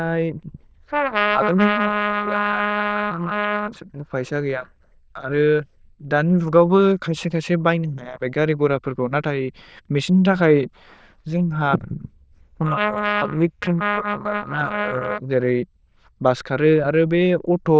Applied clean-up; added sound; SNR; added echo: neural diffusion model UNIVERSE++.